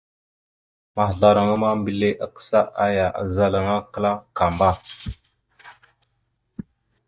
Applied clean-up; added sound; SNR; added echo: neural mask model DeepFilterNet 3.